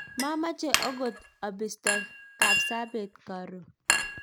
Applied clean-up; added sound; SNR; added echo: none; Chink, clink; -3 dB; none.